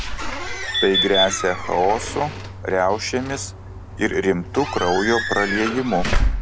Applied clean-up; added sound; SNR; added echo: none; Squeak / Slam / Alarm / Wood; 3 dB; none.